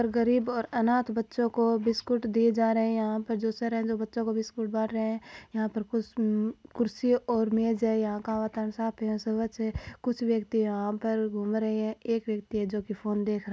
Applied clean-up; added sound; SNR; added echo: none; none; none; none.